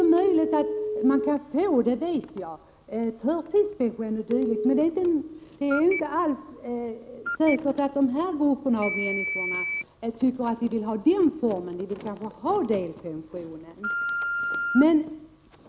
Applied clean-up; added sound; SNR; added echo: none; Telephone; 8 dB; none.